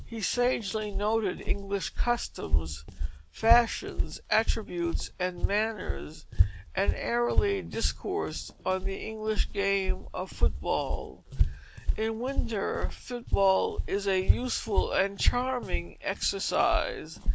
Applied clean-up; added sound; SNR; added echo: none; Walk, footsteps; -1 dB; none.